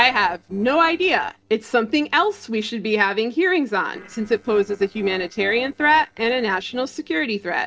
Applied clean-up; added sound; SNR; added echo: neural separator model SepFormer DNS4.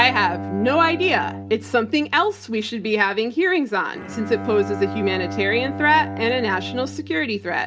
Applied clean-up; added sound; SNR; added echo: none; Bowed string instrument; 10 dB; reverberation time 0.3 s.